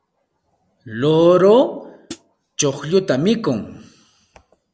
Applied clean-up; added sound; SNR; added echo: none; Hi-hat; 17 dB; none.